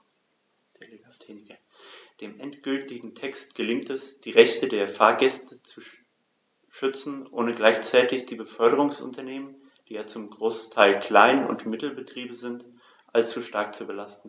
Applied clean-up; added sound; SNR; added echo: none; none; none; none.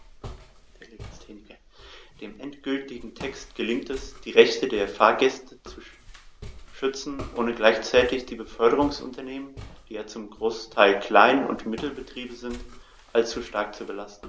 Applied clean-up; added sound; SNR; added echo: none; Walk, footsteps; 19 dB; none.